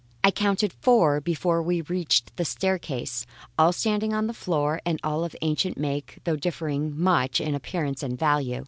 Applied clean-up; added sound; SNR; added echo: none; none; none; none.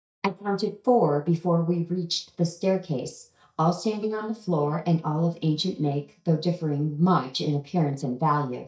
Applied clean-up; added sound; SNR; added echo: neural mask model DeepFilterNet 3.